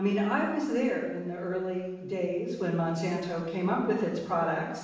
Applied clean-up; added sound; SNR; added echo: none; none; none; reverberation time 0.9 s.